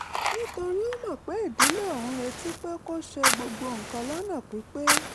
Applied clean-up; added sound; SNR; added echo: none; Fire; -3 dB; none.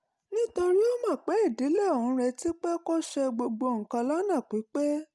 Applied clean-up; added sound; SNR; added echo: none; none; none; none.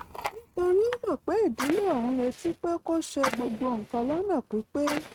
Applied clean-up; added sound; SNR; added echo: neural mask model RNNoise.